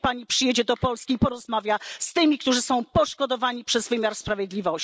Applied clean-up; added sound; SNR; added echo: none; none; none; none.